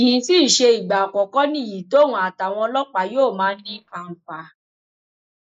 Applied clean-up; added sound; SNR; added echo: neural mask model Resemble Enhance denoiser.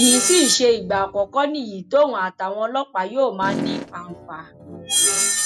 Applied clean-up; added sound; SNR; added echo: none; Screech + Fart; 2 dB; none.